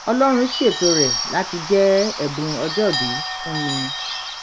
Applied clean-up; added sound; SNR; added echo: none; Bird / Bell; 5 dB; none.